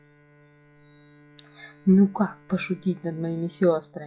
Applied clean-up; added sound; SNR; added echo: classical method log-MMSE.